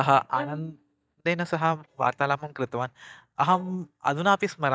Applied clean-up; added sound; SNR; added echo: neural mask model DeepFilterNet 3.